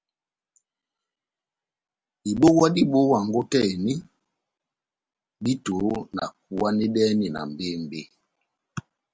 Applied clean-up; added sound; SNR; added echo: none; none; none; none.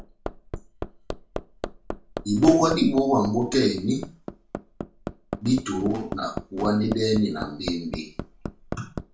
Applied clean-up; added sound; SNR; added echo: none; Hammer; 10 dB; reverberation time 0.3 s.